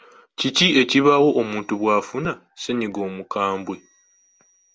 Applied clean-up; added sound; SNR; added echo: none; none; none; none.